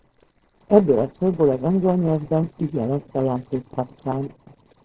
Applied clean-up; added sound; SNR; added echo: neural separator model SepFormer DNS4.